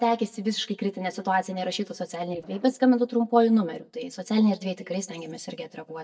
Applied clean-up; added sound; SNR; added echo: neural mask model DeepFilterNet 3.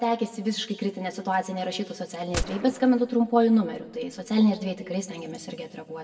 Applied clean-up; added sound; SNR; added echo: none; Gunshot, gunfire; 12 dB; reverberation time 1.1 s.